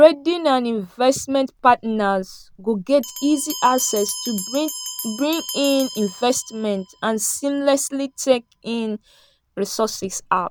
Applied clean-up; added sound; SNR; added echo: none; Bell; 15 dB; none.